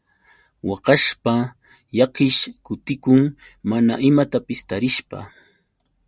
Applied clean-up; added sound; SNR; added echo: none; none; none; none.